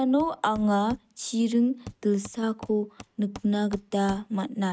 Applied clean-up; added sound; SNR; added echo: neural mask model RNNoise.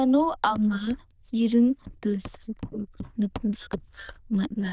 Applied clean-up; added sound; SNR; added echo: neural diffusion model UNIVERSE++.